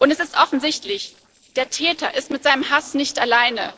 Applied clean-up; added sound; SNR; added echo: neural separator model SepFormer DNS4.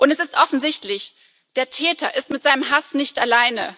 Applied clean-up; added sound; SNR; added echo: none; none; none; none.